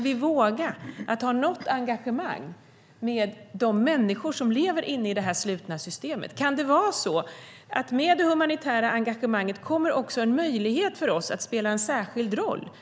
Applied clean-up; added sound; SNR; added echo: none; none; none; none.